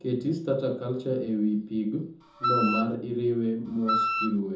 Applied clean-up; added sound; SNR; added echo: none; Wind instrument, woodwind instrument; 0 dB; reverberation time 0.5 s.